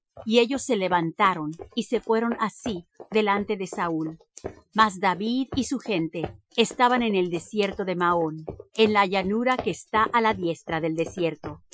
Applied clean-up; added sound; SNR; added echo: classical method Wiener filter.